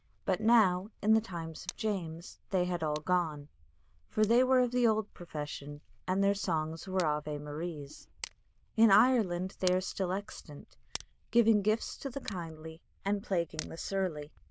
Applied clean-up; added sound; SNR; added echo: neural diffusion model UNIVERSE++.